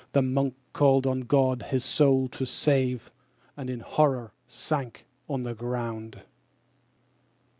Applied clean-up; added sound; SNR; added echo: none; none; none; none.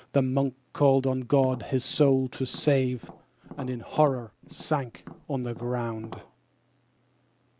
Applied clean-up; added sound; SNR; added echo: none; Tap; 19 dB; none.